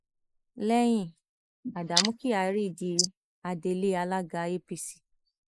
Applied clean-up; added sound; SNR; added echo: neural mask model Resemble Enhance denoiser.